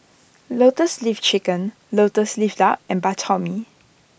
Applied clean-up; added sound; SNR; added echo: none; none; none; none.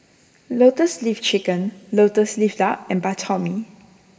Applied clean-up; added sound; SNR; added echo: none; none; none; reverberation time 2.1 s.